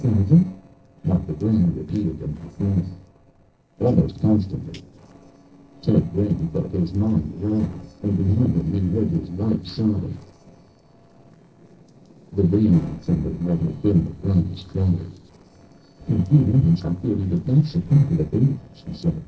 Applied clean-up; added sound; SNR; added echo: neural separator model SepFormer DNS4.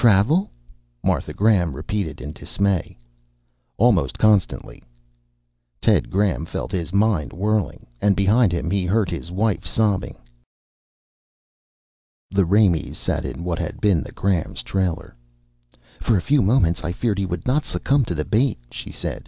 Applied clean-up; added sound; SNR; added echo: none; none; none; none.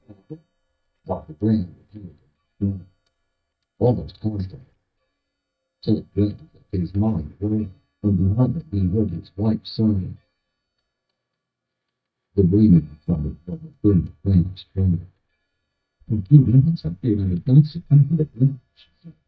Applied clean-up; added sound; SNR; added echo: neural mask model DeepFilterNet 3.